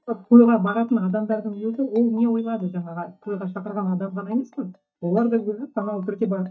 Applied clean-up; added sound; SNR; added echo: neural mask model DeepFilterNet 3.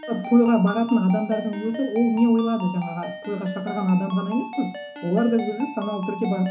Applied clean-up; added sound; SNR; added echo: none; Ringtone; 13 dB; reverberation time 0.3 s.